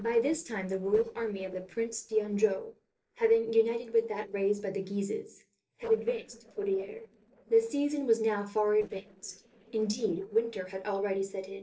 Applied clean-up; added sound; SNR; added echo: neural separator model SepFormer DNS4.